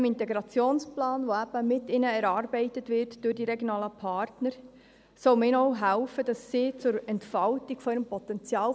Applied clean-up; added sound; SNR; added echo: none; none; none; none.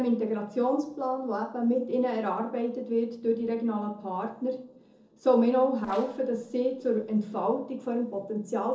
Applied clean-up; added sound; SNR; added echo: neural separator model SepFormer DNS4.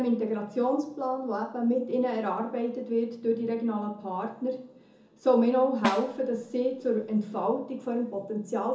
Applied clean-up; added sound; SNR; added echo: none; Snare drum; 6 dB; reverberation time 0.5 s.